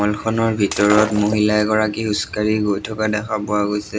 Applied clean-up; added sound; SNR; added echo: none; Shatter; 10 dB; none.